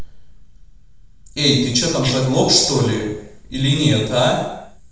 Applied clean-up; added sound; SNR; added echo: none; Cough; 17 dB; reverberation time 0.7 s.